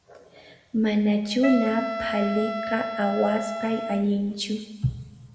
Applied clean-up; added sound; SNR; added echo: none; Wind instrument, woodwind instrument; 6 dB; reverberation time 1.4 s.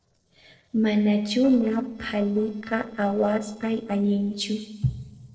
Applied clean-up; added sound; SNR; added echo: neural separator model SepFormer DNS4.